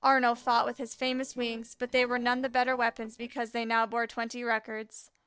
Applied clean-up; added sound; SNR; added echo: neural separator model SepFormer DNS4.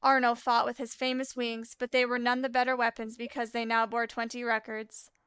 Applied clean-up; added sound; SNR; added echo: neural mask model Resemble Enhance denoiser.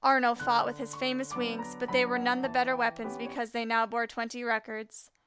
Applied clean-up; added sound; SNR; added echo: none; Piano; 10 dB; none.